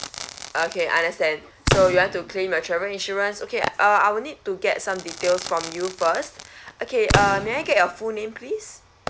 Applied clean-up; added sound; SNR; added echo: none; Crackle / Fireworks; 8 dB; none.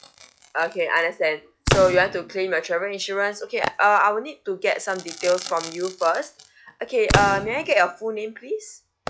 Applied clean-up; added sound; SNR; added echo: classical method log-MMSE.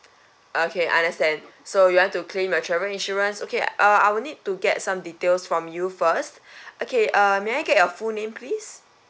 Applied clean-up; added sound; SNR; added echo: none; none; none; none.